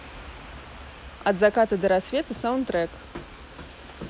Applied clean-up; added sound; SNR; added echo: none; none; none; none.